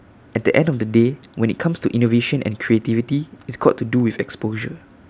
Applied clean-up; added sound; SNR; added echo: none; none; none; none.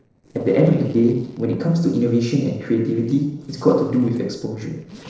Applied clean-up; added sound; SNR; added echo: neural separator model SepFormer DNS4.